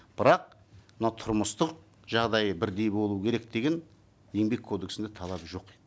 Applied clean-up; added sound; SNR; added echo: none; none; none; none.